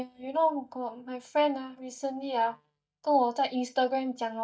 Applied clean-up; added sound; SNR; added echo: neural mask model DeepFilterNet 3.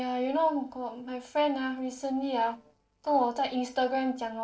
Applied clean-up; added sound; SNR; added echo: neural separator model SepFormer DNS4.